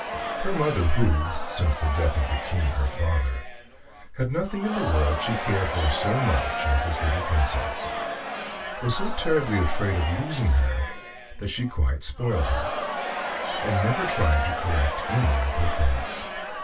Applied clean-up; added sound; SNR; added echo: none; Crowd; 6 dB; reverberation time 0.2 s.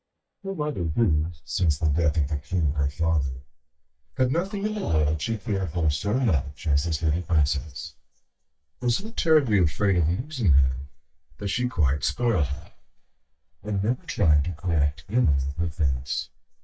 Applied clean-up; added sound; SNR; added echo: neural mask model DeepFilterNet 3.